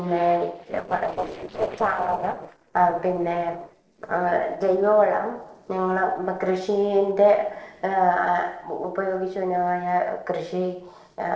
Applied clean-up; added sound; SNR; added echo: neural separator model SepFormer DNS4.